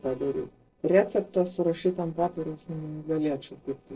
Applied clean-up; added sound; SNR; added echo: neural separator model SepFormer DNS4.